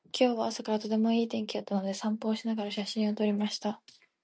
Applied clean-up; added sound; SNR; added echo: none; none; none; none.